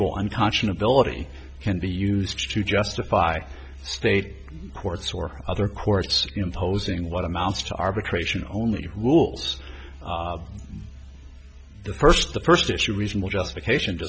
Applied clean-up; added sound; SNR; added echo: none; none; none; none.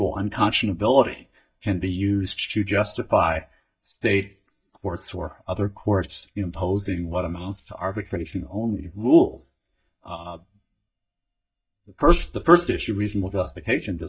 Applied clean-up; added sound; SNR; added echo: neural mask model DeepFilterNet 3.